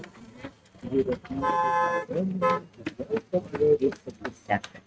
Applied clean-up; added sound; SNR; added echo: neural mask model RNNoise.